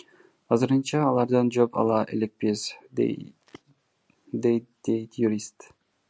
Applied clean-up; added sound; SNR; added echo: none; none; none; none.